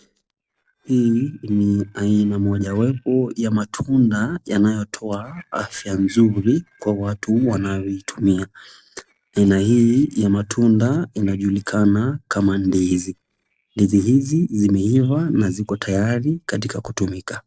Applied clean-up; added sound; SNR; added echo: neural separator model SepFormer DNS4.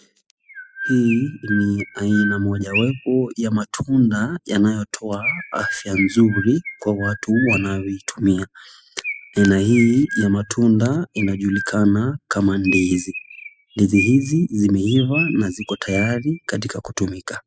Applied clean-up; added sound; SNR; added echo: classical method spectral subtraction.